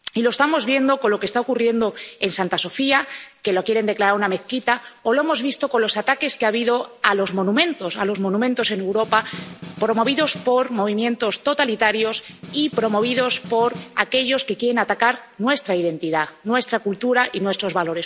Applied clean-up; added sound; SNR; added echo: none; Snare drum; 17 dB; none.